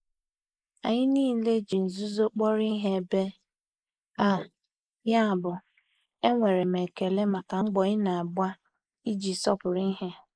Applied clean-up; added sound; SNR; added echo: neural mask model Resemble Enhance denoiser.